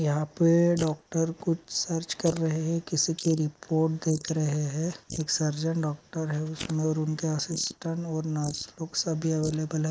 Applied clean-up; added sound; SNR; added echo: neural mask model Resemble Enhance denoiser.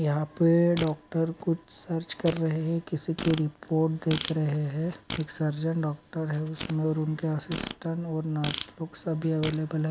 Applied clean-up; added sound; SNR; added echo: none; Fart; 13 dB; none.